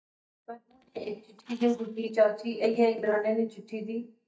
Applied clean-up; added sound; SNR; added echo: neural mask model DeepFilterNet 3.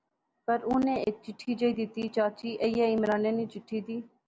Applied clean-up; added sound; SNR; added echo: none; none; none; none.